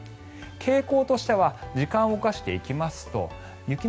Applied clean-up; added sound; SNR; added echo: none; none; none; none.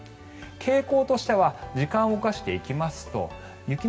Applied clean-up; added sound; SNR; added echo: none; none; none; reverberation time 1.9 s.